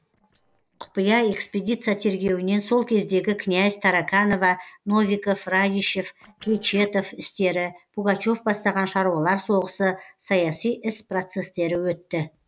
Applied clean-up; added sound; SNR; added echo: neural separator model SepFormer DNS4.